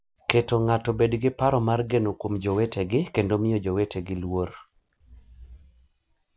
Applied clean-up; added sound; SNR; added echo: none; none; none; none.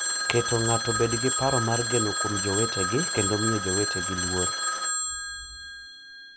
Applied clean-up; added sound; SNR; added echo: none; Telephone; -1 dB; none.